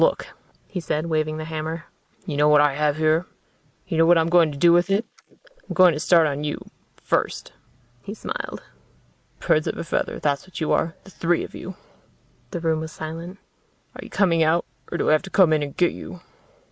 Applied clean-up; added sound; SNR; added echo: neural mask model Resemble Enhance denoiser.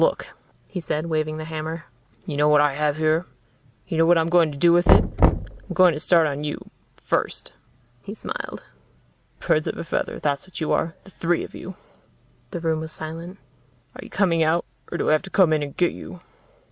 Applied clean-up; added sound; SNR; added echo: none; Knock; 0 dB; none.